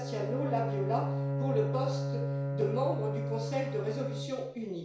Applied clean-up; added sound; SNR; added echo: none; Bowed string instrument; -1 dB; reverberation time 0.6 s.